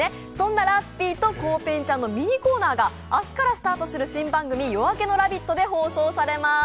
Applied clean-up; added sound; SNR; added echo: none; none; none; none.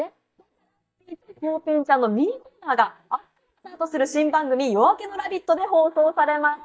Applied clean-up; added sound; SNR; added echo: neural mask model DeepFilterNet 3.